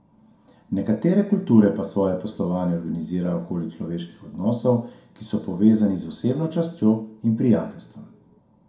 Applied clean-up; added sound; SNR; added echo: none; none; none; reverberation time 0.5 s.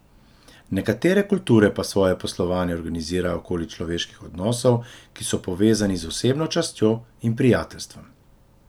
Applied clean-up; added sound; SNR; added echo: none; none; none; none.